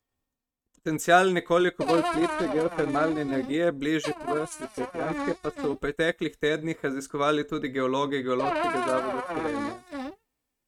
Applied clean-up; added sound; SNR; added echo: neural mask model RNNoise.